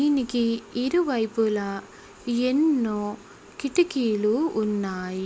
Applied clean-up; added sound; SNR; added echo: none; none; none; none.